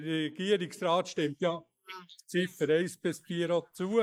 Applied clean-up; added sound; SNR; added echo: neural mask model Resemble Enhance denoiser.